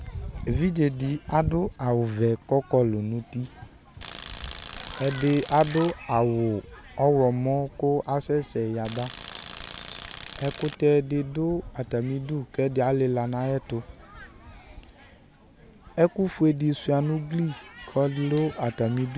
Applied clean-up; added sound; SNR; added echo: none; Tools; 11 dB; none.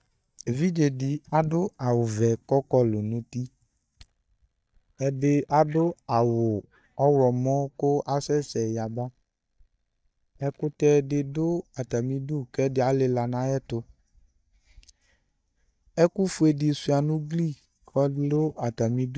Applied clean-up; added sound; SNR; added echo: neural mask model DeepFilterNet 3.